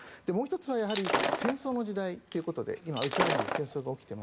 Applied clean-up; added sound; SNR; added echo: none; Shatter; -1 dB; none.